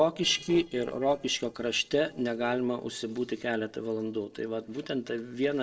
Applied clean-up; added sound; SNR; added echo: neural separator model SepFormer DNS4.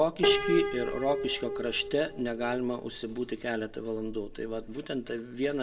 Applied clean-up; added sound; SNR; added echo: none; Piano; 2 dB; reverberation time 0.2 s.